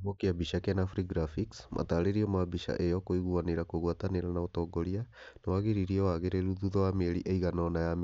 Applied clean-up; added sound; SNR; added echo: none; none; none; none.